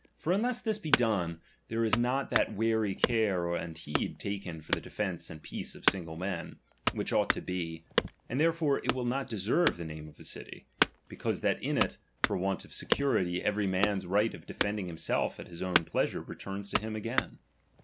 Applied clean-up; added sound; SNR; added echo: none; Wood / Domestic sounds, home sounds; 4 dB; none.